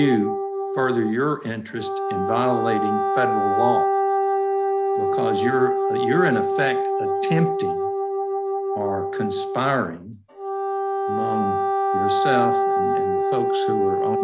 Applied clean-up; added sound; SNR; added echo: none; Wind instrument, woodwind instrument; -3 dB; none.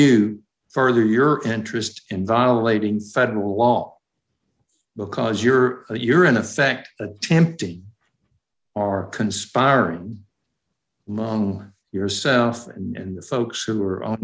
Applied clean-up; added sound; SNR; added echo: none; none; none; none.